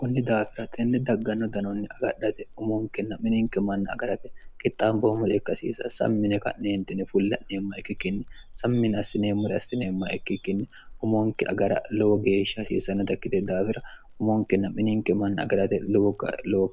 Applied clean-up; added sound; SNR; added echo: none; Crackle; 16 dB; none.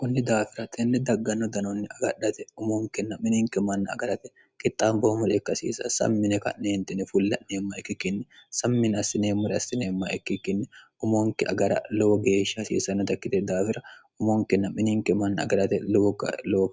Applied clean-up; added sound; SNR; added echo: none; none; none; none.